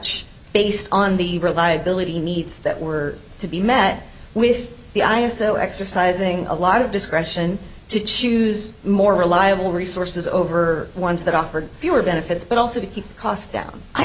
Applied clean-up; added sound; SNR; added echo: none; none; none; none.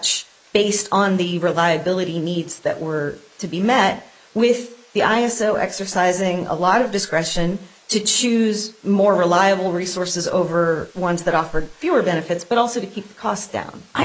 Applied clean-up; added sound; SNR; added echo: neural mask model Resemble Enhance denoiser.